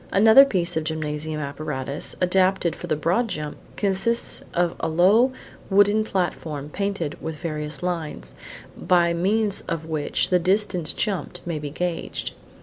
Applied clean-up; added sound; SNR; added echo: none; none; none; none.